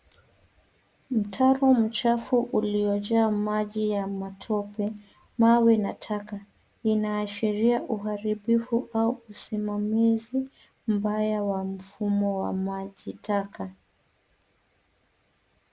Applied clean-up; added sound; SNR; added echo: none; none; none; none.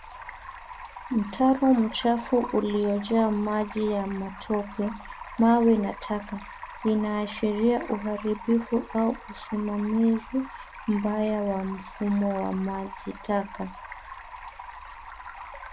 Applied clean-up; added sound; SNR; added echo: none; Stream; 15 dB; none.